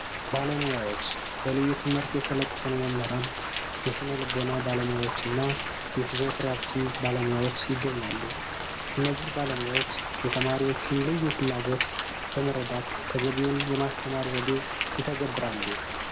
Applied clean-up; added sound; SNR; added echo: none; Rain; 1 dB; none.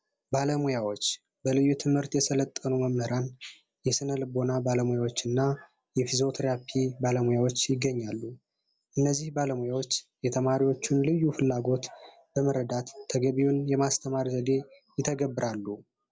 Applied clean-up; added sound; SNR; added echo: none; none; none; none.